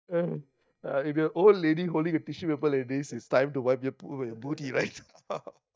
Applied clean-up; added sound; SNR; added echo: neural mask model DeepFilterNet 3.